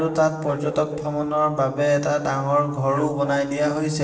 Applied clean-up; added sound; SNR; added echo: neural separator model SepFormer DNS4.